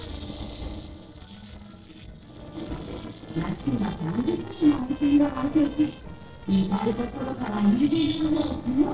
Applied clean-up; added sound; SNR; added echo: neural separator model SepFormer DNS4.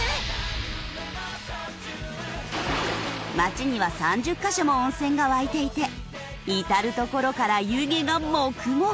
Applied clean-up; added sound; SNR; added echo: none; none; none; none.